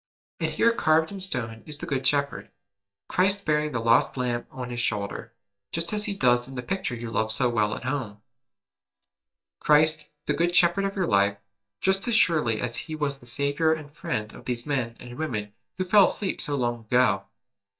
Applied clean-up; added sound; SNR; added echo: neural mask model DeepFilterNet 3.